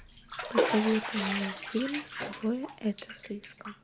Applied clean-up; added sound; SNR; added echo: none; Bathtub (filling or washing); 2 dB; none.